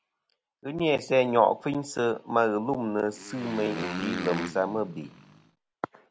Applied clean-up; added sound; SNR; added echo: none; Motorcycle; 9 dB; none.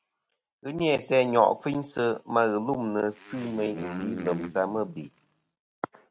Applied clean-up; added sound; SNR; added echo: neural mask model RNNoise.